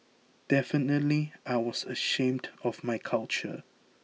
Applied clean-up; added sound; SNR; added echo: none; none; none; none.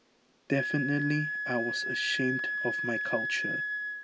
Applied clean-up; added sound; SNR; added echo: none; Wind instrument, woodwind instrument; 0 dB; none.